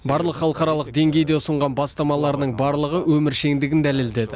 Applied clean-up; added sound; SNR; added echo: none; none; none; none.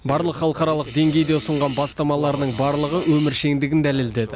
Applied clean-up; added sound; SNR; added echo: none; Fart; 19 dB; none.